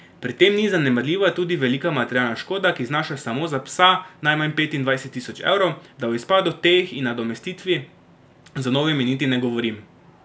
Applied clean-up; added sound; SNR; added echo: none; none; none; none.